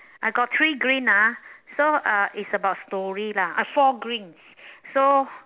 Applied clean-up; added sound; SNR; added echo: none; none; none; none.